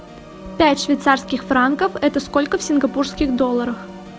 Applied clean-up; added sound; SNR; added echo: none; Wind instrument, woodwind instrument + Organ; 16 dB; none.